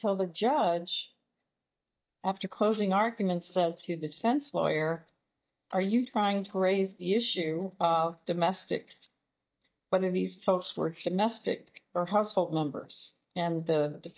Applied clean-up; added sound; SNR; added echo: neural mask model DeepFilterNet 3.